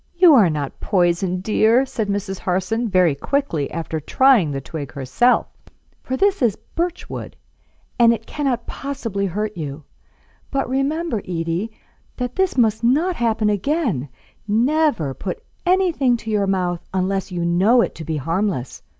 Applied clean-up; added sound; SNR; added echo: none; none; none; none.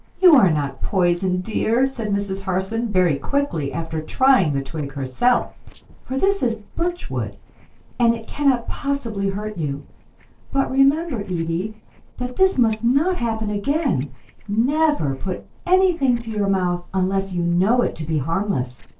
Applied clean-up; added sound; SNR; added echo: neural separator model SepFormer DNS4.